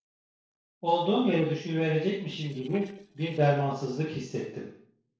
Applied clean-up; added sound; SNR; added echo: neural separator model SepFormer DNS4.